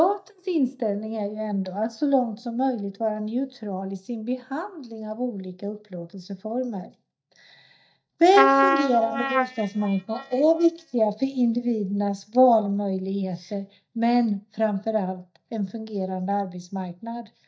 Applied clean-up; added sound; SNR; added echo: neural mask model DeepFilterNet 3.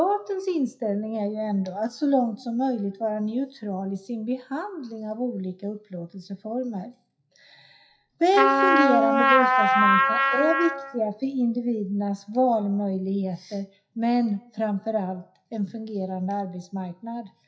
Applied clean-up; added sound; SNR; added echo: classical method WPE with log-MMSE.